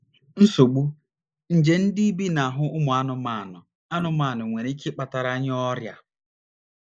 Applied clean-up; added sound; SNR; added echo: neural mask model Resemble Enhance denoiser.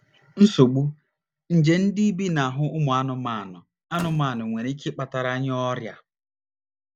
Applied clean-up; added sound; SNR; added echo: none; Slam / Microwave oven; 17 dB; none.